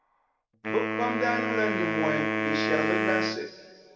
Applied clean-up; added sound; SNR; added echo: none; Wind instrument, woodwind instrument; -2 dB; reverberation time 1.9 s.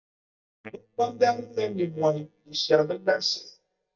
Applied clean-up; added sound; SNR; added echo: neural mask model DeepFilterNet 3.